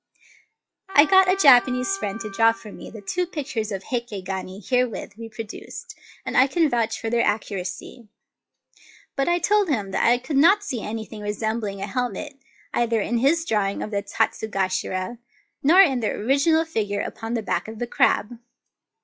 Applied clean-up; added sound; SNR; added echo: classical method log-MMSE.